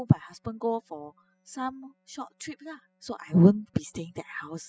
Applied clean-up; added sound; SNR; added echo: classical method spectral subtraction.